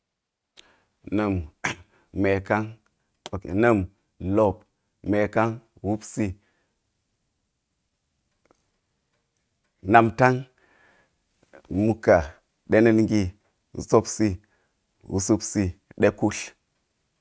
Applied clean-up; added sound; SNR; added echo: neural mask model RNNoise.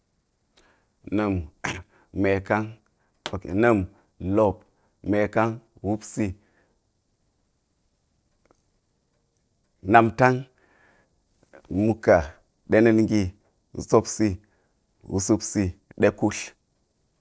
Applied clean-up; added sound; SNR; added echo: neural separator model SepFormer DNS4.